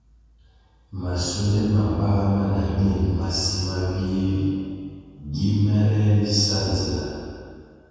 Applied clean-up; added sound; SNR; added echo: none; none; none; reverberation time 2.1 s.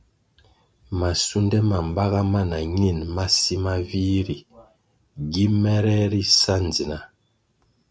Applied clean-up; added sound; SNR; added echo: none; none; none; none.